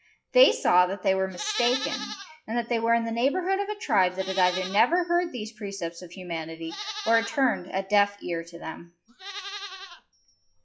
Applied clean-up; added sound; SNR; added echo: classical method log-MMSE.